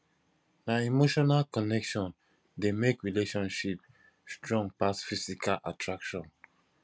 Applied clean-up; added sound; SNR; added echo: none; none; none; none.